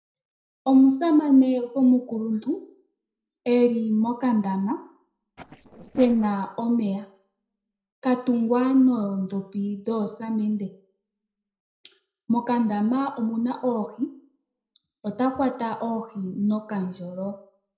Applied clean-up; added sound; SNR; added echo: neural separator model SepFormer DNS4.